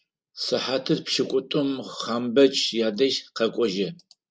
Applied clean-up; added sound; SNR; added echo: none; none; none; none.